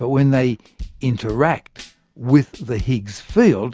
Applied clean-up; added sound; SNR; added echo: none; Drum / Drum kit; 19 dB; none.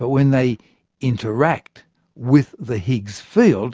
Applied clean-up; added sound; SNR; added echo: none; none; none; none.